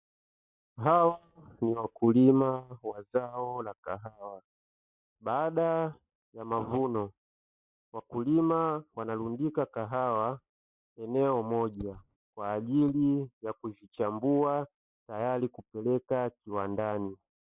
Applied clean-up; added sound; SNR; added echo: neural mask model DeepFilterNet 3.